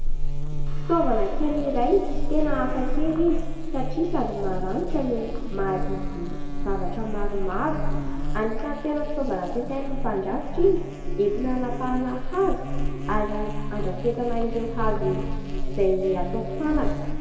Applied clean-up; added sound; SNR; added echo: none; Buzz; -2 dB; reverberation time 2.2 s.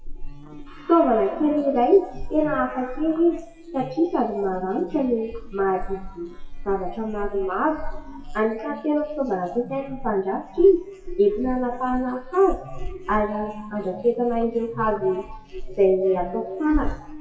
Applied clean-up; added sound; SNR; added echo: classical method WPE with log-MMSE.